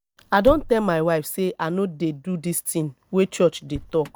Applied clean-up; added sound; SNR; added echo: none; Motor vehicle (road); 17 dB; none.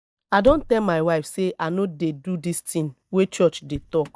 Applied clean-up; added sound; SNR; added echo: neural mask model DeepFilterNet 3.